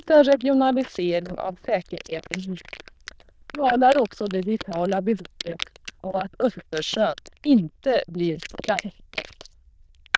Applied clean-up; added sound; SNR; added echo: neural diffusion model UNIVERSE++.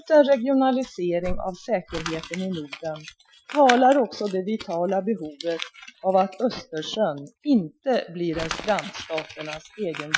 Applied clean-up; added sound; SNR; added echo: classical method Wiener filter.